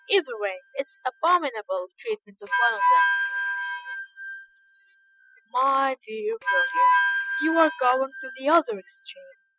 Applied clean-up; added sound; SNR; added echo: classical method spectral subtraction.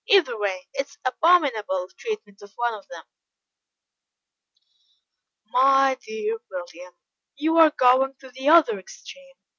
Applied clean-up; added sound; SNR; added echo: none; none; none; none.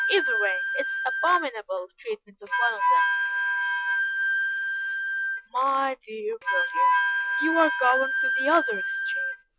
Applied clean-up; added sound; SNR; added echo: none; Wind instrument, woodwind instrument; -3 dB; none.